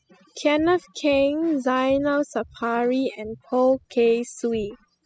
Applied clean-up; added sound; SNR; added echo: classical method spectral subtraction.